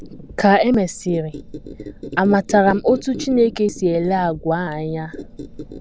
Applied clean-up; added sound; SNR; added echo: none; Squeak; 14 dB; none.